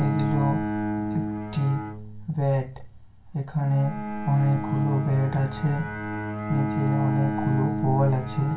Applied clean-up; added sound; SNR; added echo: none; Bowed string instrument; 5 dB; reverberation time 0.2 s.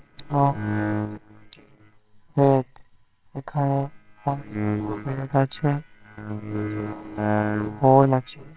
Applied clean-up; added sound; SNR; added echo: neural separator model SepFormer WHAMR!.